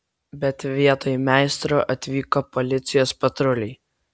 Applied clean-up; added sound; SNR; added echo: none; none; none; none.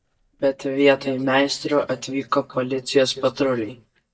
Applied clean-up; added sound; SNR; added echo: neural mask model DeepFilterNet 3.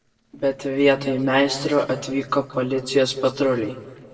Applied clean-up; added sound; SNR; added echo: neural separator model SepFormer DNS4.